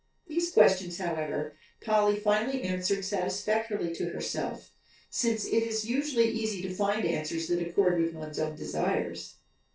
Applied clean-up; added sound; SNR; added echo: neural separator model SepFormer DNS4.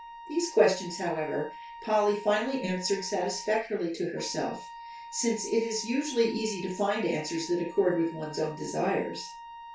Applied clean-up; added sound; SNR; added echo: none; Wind instrument, woodwind instrument; 15 dB; reverberation time 0.2 s.